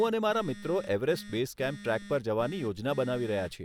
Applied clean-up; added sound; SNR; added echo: none; Telephone; 16 dB; none.